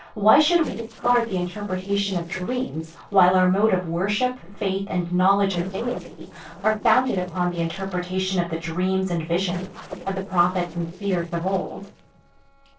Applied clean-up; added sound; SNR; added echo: neural separator model SepFormer DNS4.